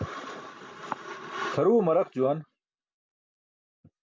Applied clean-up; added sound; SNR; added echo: none; none; none; none.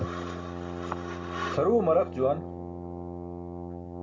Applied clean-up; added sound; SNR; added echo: none; Brass instrument; 7 dB; reverberation time 1.1 s.